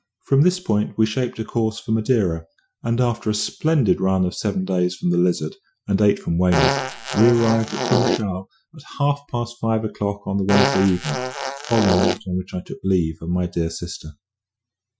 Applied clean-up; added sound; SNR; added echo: classical method Wiener filter.